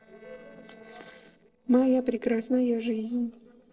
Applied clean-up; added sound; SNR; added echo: neural separator model SepFormer DNS4.